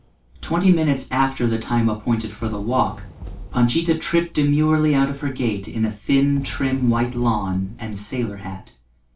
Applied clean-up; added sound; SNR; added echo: none; Fireworks; 18 dB; reverberation time 0.2 s.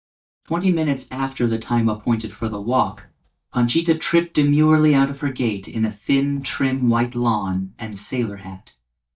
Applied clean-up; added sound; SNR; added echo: neural mask model DeepFilterNet 3.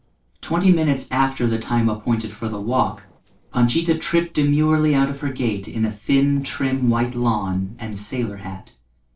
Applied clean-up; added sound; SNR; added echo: neural separator model SepFormer DNS4.